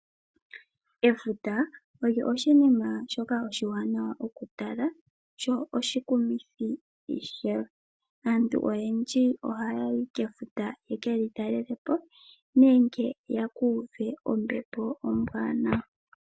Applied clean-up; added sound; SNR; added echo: none; none; none; none.